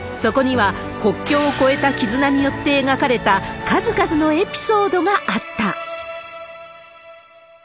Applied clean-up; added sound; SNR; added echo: none; none; none; none.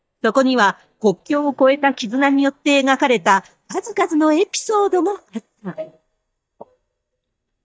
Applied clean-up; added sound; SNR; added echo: neural mask model DeepFilterNet 3.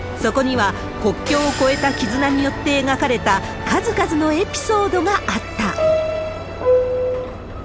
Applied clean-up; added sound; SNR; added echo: none; Subway, metro, underground; 5 dB; none.